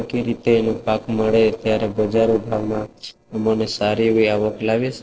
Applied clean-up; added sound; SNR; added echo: neural separator model SepFormer DNS4.